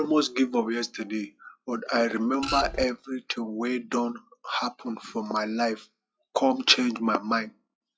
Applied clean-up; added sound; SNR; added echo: classical method log-MMSE.